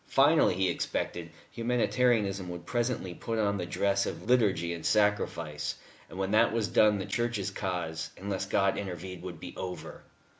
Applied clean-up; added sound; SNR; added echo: none; none; none; none.